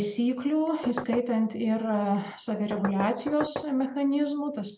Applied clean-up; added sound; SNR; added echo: none; Knock; 7 dB; none.